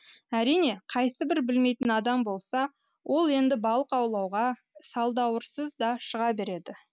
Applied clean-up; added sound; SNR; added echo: none; none; none; none.